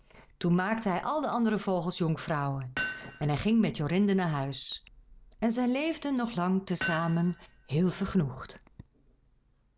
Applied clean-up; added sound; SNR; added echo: none; Hammer; 10 dB; none.